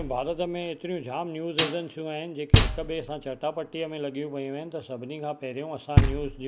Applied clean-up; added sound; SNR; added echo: none; Snare drum + Knock; -4 dB; none.